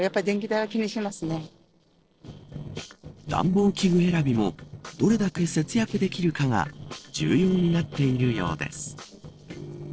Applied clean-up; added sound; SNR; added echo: neural separator model SepFormer DNS4.